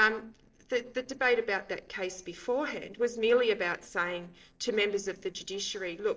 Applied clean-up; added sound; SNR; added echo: neural separator model SepFormer DNS4.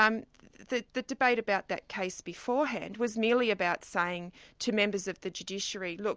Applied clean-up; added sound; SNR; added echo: none; none; none; none.